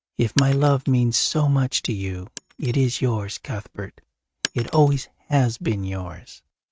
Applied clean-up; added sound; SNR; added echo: neural mask model RNNoise.